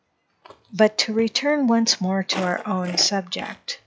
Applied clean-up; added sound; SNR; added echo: classical method log-MMSE.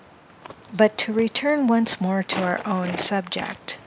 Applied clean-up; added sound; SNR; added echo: none; Walk, footsteps; 15 dB; none.